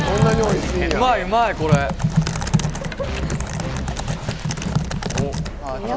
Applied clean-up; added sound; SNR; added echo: none; Typing; 1 dB; none.